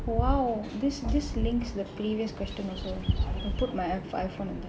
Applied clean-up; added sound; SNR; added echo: none; Bird; 20 dB; none.